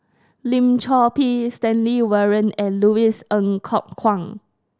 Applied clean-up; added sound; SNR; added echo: none; none; none; none.